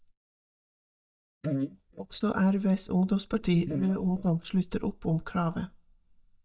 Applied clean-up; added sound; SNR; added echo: neural mask model DeepFilterNet 3.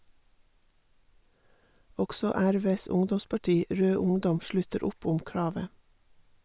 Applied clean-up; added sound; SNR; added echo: none; none; none; none.